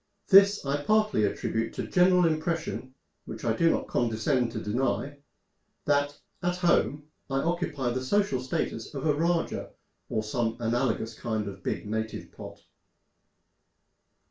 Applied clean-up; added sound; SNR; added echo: none; none; none; reverberation time 0.2 s.